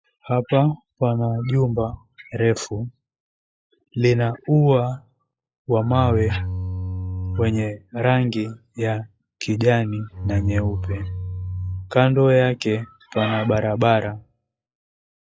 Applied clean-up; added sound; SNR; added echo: classical method log-MMSE.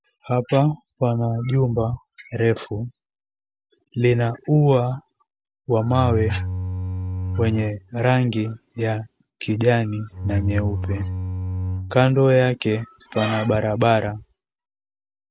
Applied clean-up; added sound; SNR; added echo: none; Bowed string instrument; 4 dB; none.